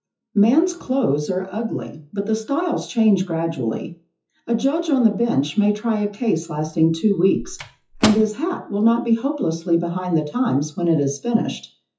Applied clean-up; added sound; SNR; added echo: classical method WPE with log-MMSE.